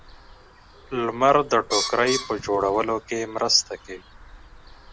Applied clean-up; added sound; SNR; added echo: none; Bird; 12 dB; none.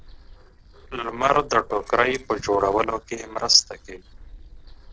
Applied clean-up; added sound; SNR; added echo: neural separator model SepFormer DNS4.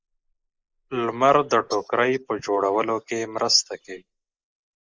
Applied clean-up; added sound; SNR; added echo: neural mask model Resemble Enhance denoiser.